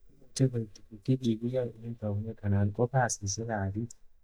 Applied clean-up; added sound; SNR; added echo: neural mask model DeepFilterNet 3.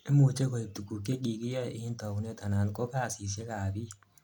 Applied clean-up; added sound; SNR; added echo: none; none; none; none.